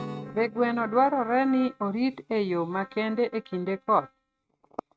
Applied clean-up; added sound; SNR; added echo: neural mask model RNNoise.